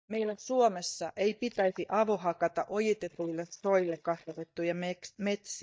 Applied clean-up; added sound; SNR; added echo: neural mask model DeepFilterNet 3.